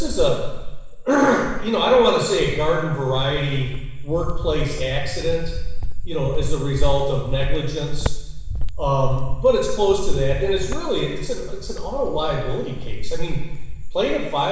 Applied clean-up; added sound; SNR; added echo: none; Cricket; -1 dB; reverberation time 1.0 s.